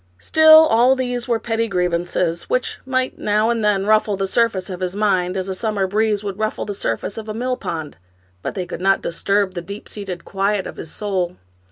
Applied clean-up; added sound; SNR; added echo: none; none; none; none.